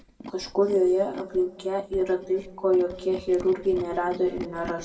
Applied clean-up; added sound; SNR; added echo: none; Tools; 17 dB; reverberation time 1.4 s.